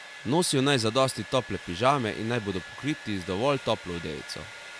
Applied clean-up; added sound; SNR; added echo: none; Domestic sounds, home sounds; 15 dB; none.